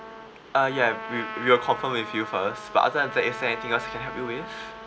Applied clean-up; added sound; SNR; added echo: none; Trumpet; 11 dB; none.